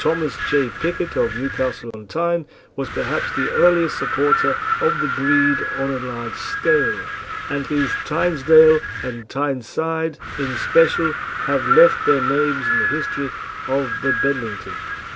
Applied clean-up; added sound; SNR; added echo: none; Wind; 4 dB; none.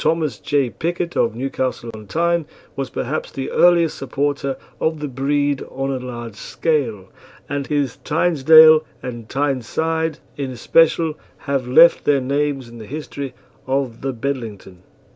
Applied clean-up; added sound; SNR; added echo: none; none; none; none.